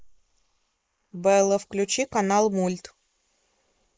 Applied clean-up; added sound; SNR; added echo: neural mask model Resemble Enhance denoiser.